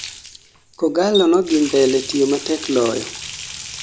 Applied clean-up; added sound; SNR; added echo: none; Water tap, faucet; 12 dB; none.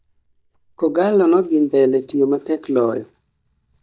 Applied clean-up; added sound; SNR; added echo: neural mask model DeepFilterNet 3.